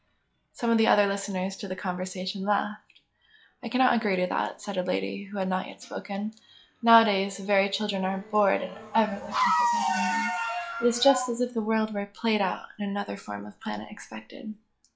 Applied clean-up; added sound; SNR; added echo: classical method log-MMSE.